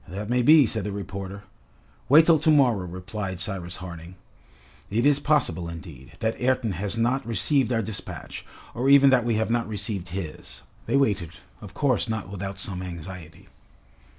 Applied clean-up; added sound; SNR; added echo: none; none; none; none.